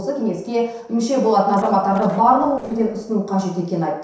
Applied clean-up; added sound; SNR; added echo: neural separator model SepFormer DNS4.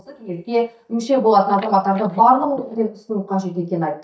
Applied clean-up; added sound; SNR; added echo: neural mask model DeepFilterNet 3.